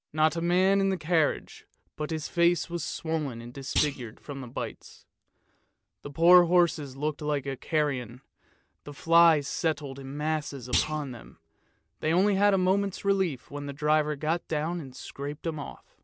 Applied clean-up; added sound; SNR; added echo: none; Thump, thud; 9 dB; none.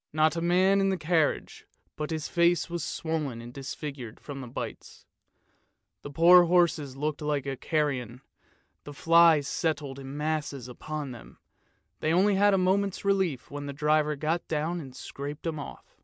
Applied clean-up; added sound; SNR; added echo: none; none; none; none.